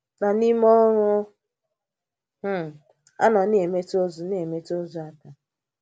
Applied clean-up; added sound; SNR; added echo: none; none; none; none.